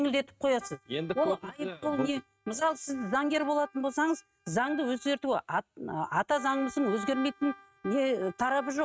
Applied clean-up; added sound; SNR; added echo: neural mask model RNNoise.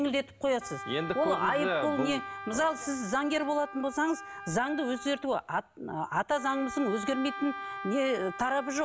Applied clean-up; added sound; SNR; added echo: none; Wind instrument, woodwind instrument; 11 dB; none.